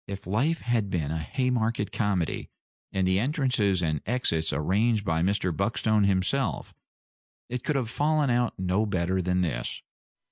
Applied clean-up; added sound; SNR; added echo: none; none; none; none.